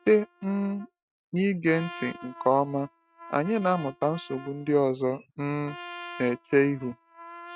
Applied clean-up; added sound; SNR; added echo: neural mask model RNNoise.